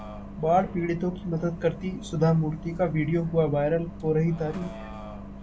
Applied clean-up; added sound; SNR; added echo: none; Bus; 12 dB; none.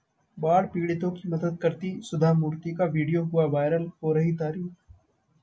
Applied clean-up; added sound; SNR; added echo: none; none; none; none.